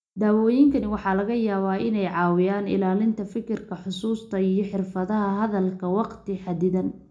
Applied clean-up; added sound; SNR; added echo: none; none; none; reverberation time 0.3 s.